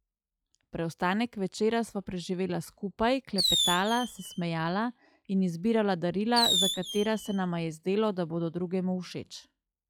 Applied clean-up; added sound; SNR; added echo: classical method log-MMSE.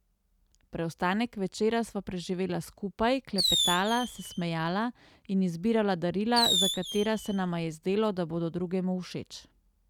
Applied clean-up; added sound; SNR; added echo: none; Fireworks; 1 dB; none.